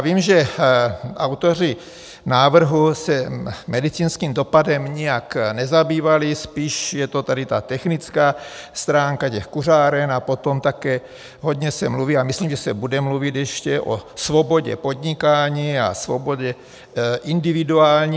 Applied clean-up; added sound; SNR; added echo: none; none; none; none.